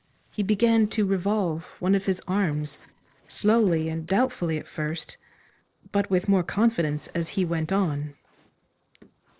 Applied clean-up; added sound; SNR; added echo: neural separator model SepFormer DNS4.